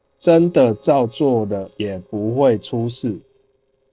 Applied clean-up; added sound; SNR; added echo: neural separator model SepFormer DNS4.